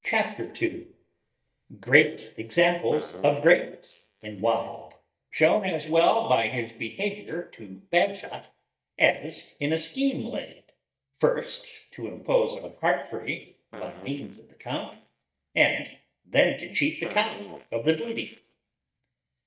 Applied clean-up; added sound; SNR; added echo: neural mask model DeepFilterNet 3.